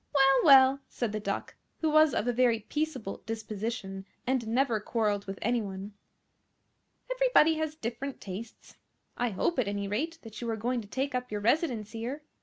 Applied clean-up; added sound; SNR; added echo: none; none; none; none.